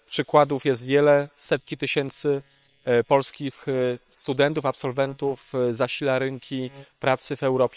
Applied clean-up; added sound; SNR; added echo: neural separator model SepFormer WHAM!.